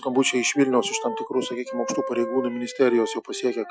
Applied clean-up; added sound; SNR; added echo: classical method Wiener filter.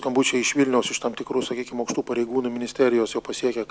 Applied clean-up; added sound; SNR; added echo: none; none; none; none.